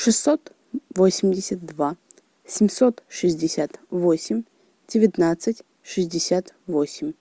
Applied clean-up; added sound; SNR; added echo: none; none; none; none.